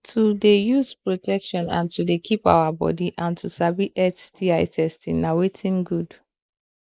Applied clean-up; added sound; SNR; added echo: neural mask model Resemble Enhance denoiser.